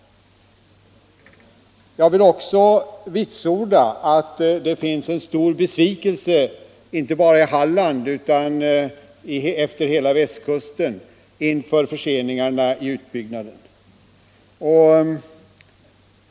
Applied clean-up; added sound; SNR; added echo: none; none; none; none.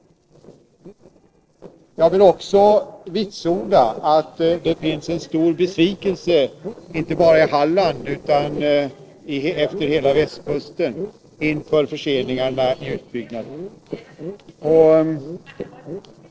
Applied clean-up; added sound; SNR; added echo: neural separator model SepFormer DNS4.